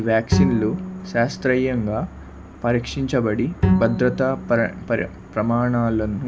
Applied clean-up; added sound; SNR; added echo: none; Bowed string instrument; 4 dB; none.